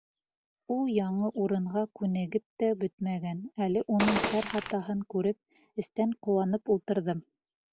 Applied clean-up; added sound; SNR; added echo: none; Gunshot, gunfire; 0 dB; none.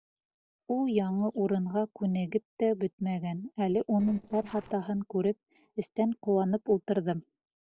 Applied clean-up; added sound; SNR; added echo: neural separator model SepFormer DNS4.